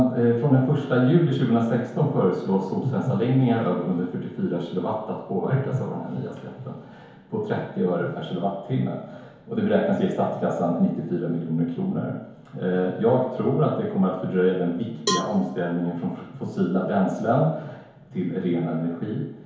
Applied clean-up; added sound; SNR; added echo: none; Cowbell; 9 dB; reverberation time 1.0 s.